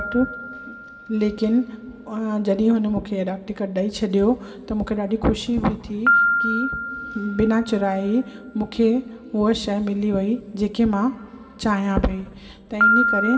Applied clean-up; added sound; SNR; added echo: none; Piano; 5 dB; reverberation time 1.5 s.